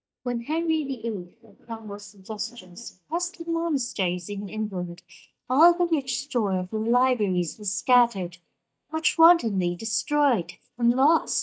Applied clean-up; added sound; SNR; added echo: neural mask model DeepFilterNet 3.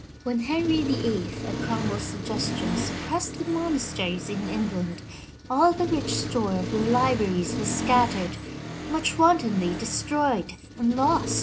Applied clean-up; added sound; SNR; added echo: none; Accelerating, revving, vroom; 6 dB; reverberation time 0.3 s.